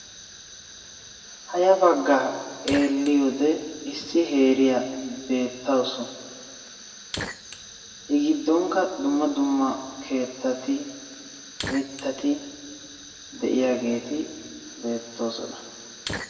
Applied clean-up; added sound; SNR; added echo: none; Fire; 15 dB; reverberation time 1.6 s.